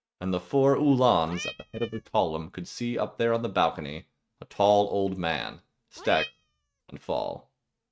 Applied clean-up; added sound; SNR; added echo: neural mask model RNNoise.